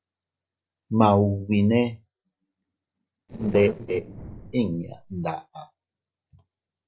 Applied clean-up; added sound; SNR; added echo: neural separator model SepFormer DNS4.